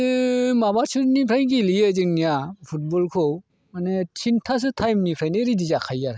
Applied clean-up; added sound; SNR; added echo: none; none; none; none.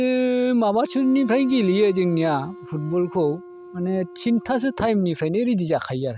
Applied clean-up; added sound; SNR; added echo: none; Wind instrument, woodwind instrument; 19 dB; none.